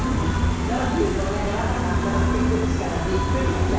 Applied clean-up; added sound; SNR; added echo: none; Gull, seagull; -4 dB; reverberation time 1.1 s.